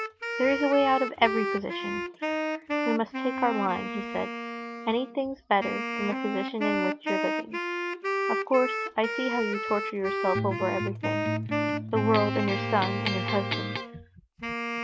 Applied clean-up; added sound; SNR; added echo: none; Wind instrument, woodwind instrument + Electric guitar; 1 dB; none.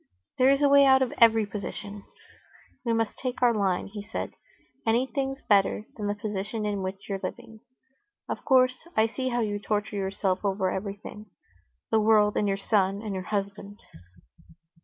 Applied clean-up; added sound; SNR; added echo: none; none; none; none.